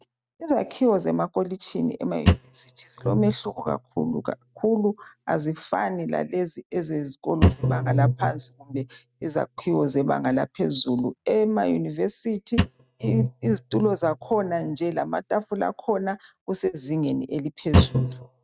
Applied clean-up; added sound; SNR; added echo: neural mask model RNNoise.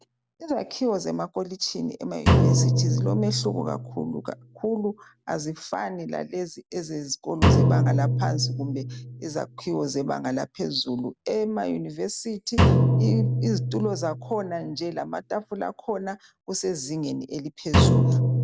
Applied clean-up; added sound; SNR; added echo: none; Drum; -4 dB; none.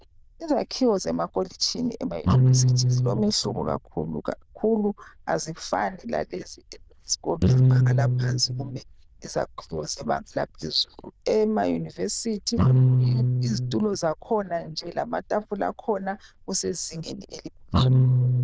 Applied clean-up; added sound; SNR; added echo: neural diffusion model UNIVERSE++.